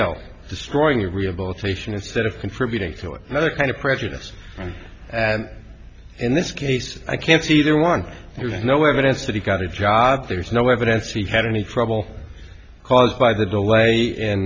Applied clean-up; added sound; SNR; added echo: none; none; none; none.